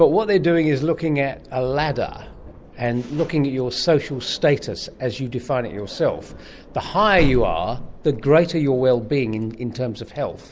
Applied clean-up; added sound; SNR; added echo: none; none; none; none.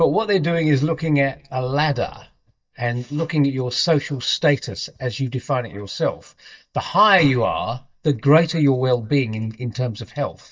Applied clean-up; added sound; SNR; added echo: neural mask model DeepFilterNet 3.